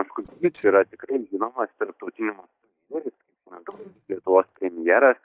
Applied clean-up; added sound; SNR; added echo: neural mask model DeepFilterNet 3.